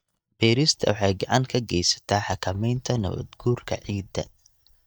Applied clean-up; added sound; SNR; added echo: neural mask model DeepFilterNet 3.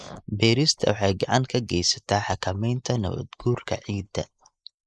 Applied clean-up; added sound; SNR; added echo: neural mask model Resemble Enhance denoiser.